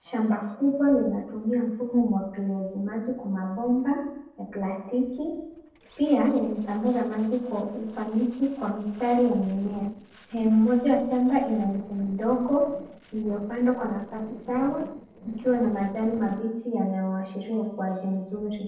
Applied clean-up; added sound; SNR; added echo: neural separator model SepFormer DNS4.